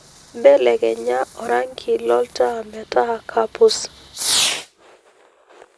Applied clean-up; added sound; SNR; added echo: none; Fireworks; 9 dB; none.